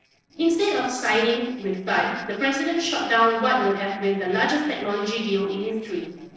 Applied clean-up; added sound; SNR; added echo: neural separator model SepFormer DNS4.